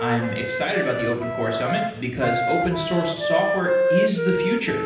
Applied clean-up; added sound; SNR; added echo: none; Wind instrument, woodwind instrument; 0 dB; reverberation time 0.9 s.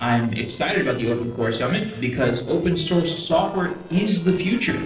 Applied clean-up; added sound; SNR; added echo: neural separator model SepFormer DNS4.